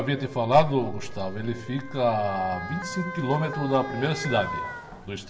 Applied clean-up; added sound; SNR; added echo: none; Motor vehicle (road) / Siren; 11 dB; reverberation time 2.1 s.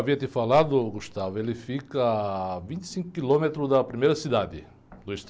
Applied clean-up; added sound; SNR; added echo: none; none; none; none.